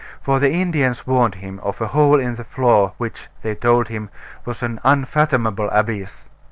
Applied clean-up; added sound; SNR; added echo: none; none; none; none.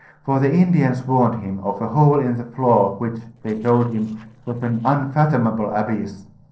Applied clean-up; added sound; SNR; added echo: neural separator model SepFormer DNS4.